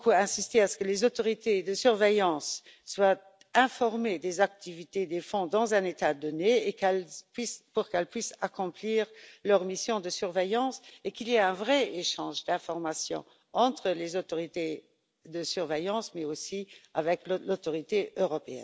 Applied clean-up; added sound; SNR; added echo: none; none; none; none.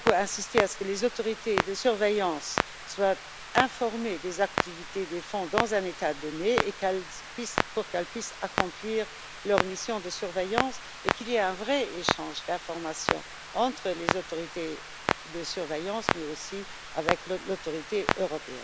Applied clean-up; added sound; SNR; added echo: none; Clock; 3 dB; none.